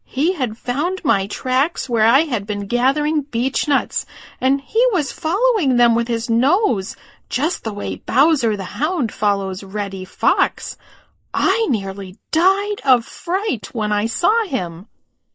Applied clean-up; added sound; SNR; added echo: neural mask model Resemble Enhance denoiser.